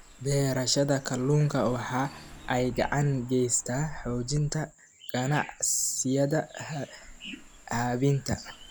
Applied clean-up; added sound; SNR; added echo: none; Engine / Car; 18 dB; none.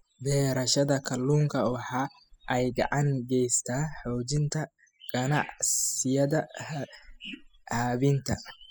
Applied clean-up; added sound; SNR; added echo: classical method spectral subtraction.